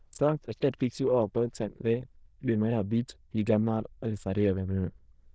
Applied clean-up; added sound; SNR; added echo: neural diffusion model UNIVERSE++.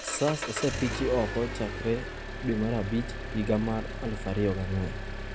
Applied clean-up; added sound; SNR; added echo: none; Engine; 5 dB; none.